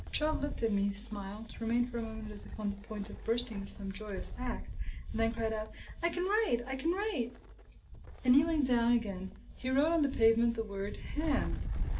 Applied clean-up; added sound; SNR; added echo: none; Wind; 9 dB; reverberation time 0.2 s.